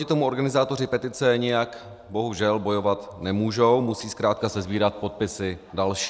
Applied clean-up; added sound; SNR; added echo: none; none; none; none.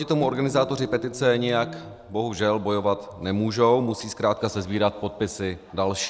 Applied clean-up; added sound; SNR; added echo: none; Guitar; 16 dB; none.